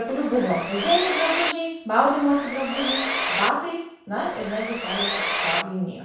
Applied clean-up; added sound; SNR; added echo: none; Sawing; -1 dB; reverberation time 0.7 s.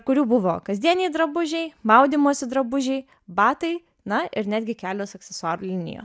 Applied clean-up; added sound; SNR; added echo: none; none; none; none.